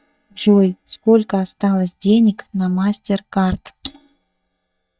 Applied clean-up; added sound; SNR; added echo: neural mask model DeepFilterNet 3.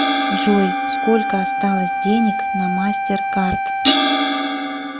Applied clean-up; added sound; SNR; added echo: none; Wind instrument, woodwind instrument + Crash cymbal; -2 dB; none.